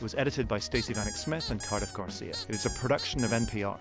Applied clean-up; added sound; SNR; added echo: none; Squeak; 9 dB; none.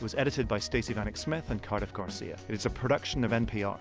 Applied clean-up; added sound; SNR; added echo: none; none; none; none.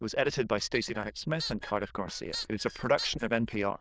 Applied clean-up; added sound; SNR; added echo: neural diffusion model UNIVERSE++.